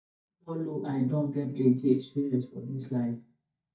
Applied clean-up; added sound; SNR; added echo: neural mask model DeepFilterNet 3.